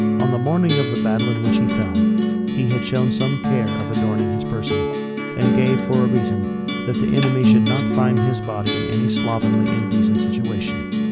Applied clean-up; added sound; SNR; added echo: none; Acoustic guitar; -4 dB; none.